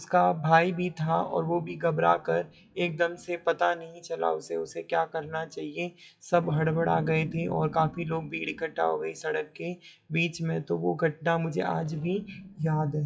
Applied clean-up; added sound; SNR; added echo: classical method WPE with log-MMSE.